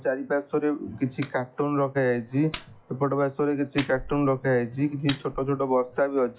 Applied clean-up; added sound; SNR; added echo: classical method log-MMSE.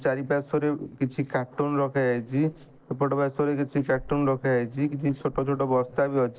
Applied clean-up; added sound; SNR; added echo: neural separator model SepFormer DNS4.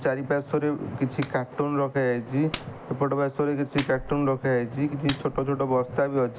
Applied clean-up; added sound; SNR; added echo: none; Clapping; 17 dB; none.